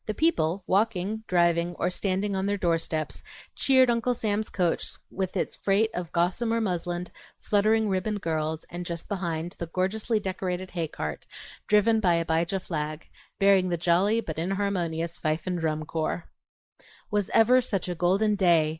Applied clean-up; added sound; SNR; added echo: neural mask model Resemble Enhance denoiser.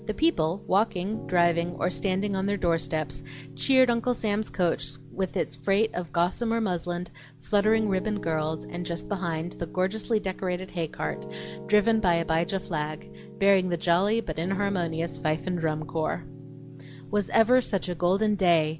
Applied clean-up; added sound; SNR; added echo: none; Piano; 14 dB; none.